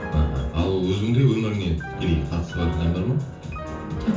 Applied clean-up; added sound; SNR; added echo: none; Piano; 13 dB; reverberation time 0.6 s.